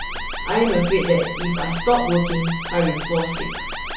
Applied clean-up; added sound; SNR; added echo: none; Alarm; 9 dB; reverberation time 0.4 s.